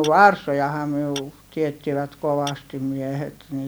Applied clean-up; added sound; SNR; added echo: none; Tap / Glass; 20 dB; none.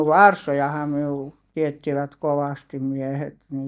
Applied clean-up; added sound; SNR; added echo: neural mask model DeepFilterNet 3.